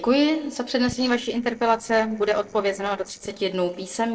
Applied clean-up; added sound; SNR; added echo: neural separator model SepFormer DNS4.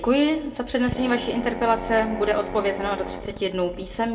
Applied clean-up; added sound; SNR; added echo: none; Drill; 11 dB; reverberation time 0.2 s.